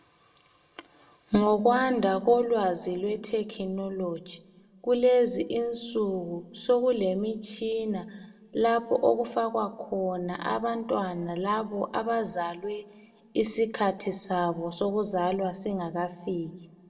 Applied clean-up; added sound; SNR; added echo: none; none; none; reverberation time 1.0 s.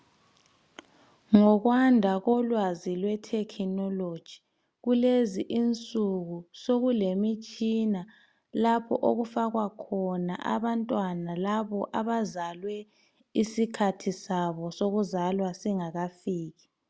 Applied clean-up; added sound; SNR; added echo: none; none; none; none.